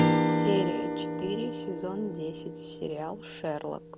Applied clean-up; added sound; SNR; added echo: none; Strum; -5 dB; none.